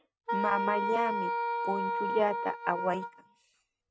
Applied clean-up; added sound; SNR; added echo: neural mask model RNNoise.